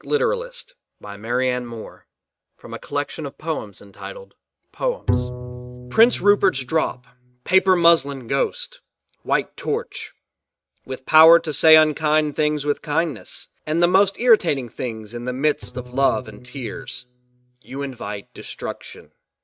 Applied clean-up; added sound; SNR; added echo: neural mask model RNNoise.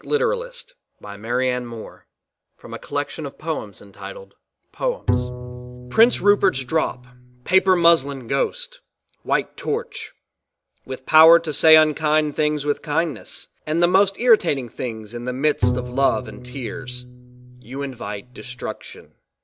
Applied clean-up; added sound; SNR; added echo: none; Bowed string instrument; 7 dB; none.